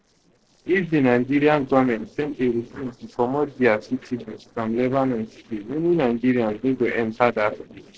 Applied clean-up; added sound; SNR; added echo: neural separator model SepFormer DNS4.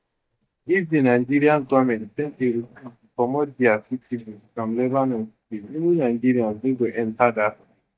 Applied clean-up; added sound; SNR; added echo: neural mask model DeepFilterNet 3.